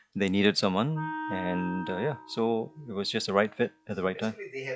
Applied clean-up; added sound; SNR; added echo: classical method log-MMSE.